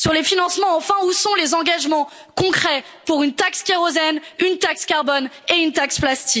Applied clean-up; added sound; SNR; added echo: none; none; none; none.